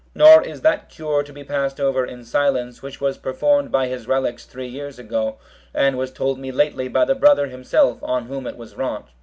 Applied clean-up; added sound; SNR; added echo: none; none; none; none.